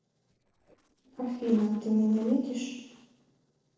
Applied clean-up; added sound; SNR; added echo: neural separator model SepFormer DNS4.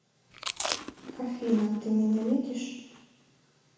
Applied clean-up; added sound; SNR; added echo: none; Chewing, mastication; 9 dB; reverberation time 1.0 s.